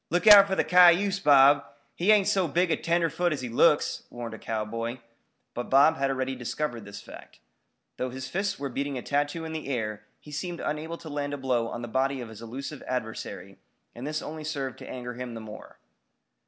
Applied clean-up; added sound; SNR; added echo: none; none; none; none.